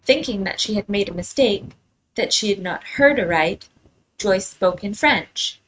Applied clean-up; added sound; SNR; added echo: neural mask model RNNoise.